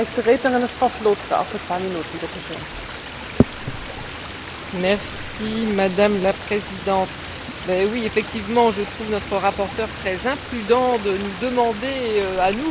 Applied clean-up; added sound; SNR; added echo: none; Stream; 11 dB; none.